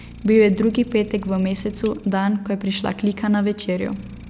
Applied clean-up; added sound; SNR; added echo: none; Idling; 20 dB; none.